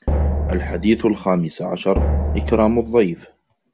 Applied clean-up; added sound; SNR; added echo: none; Drum; 3 dB; none.